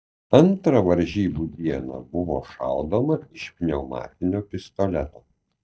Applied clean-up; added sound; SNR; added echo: neural mask model DeepFilterNet 3.